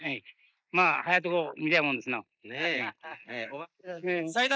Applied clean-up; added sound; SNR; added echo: neural mask model Resemble Enhance denoiser.